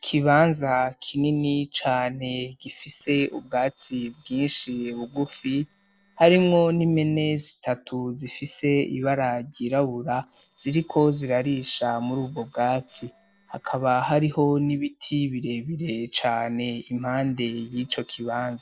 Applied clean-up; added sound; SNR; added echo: neural separator model SepFormer DNS4.